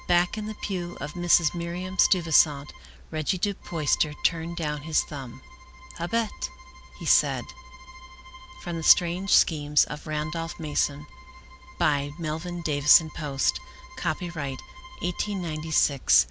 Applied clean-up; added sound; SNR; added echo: none; Bowed string instrument; 19 dB; none.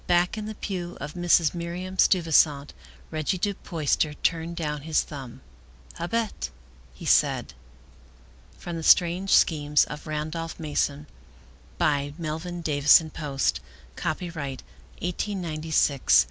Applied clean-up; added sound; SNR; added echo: none; none; none; none.